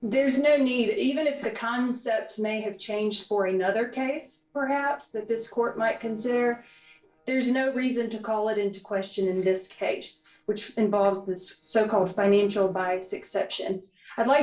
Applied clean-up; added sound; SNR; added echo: neural separator model SepFormer DNS4.